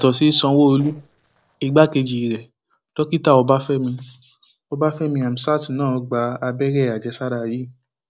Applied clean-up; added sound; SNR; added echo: neural separator model SepFormer DNS4.